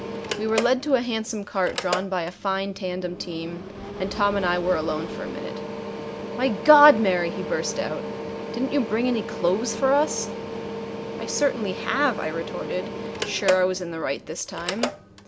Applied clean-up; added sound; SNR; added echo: none; Mechanical fan; 8 dB; none.